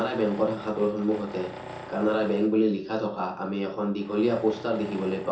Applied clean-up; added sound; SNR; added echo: none; Tools; 16 dB; reverberation time 0.6 s.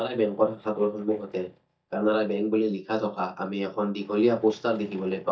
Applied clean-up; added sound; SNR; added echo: neural mask model DeepFilterNet 3.